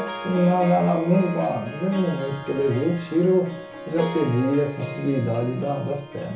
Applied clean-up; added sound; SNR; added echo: none; Harp; 11 dB; reverberation time 0.7 s.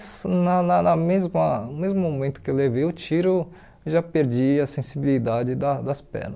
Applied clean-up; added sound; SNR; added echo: none; none; none; none.